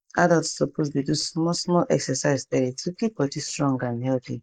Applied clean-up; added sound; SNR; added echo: neural mask model Resemble Enhance denoiser.